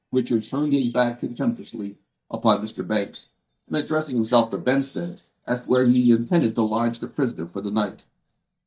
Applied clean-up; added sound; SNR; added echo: neural mask model DeepFilterNet 3.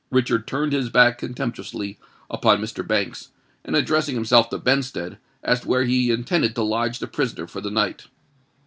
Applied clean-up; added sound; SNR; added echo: none; none; none; none.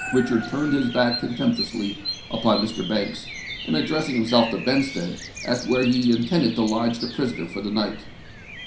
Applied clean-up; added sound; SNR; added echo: none; Bird vocalization, bird call, bird song; 11 dB; reverberation time 0.5 s.